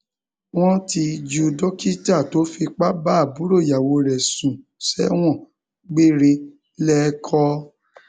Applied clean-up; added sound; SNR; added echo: none; none; none; none.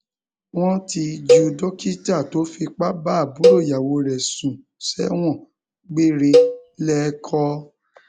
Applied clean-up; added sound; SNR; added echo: none; Cowbell; -1 dB; none.